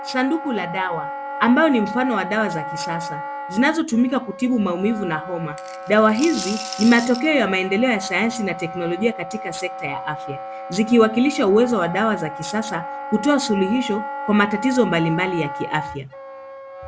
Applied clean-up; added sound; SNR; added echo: none; Coin (dropping) / Glass + Wind instrument, woodwind instrument; 10 dB; none.